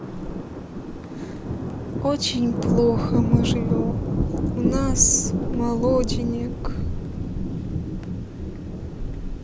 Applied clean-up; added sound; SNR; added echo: none; Thunder; -2 dB; none.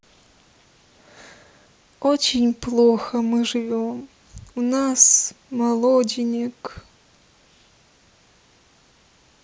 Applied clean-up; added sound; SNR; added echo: none; none; none; none.